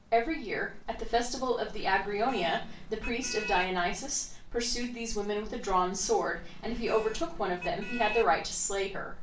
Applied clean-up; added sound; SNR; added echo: none; Motor vehicle (road); 15 dB; reverberation time 0.3 s.